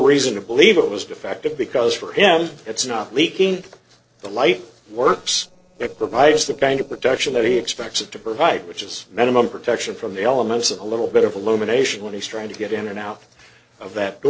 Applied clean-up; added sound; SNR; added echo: neural separator model SepFormer DNS4.